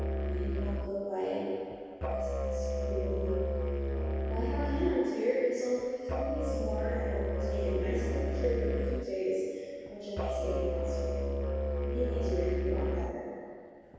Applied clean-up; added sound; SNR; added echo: none; Musical instrument; -2 dB; reverberation time 2.2 s.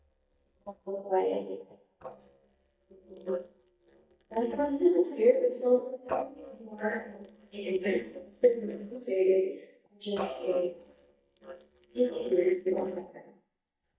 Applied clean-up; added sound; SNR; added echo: neural mask model DeepFilterNet 3.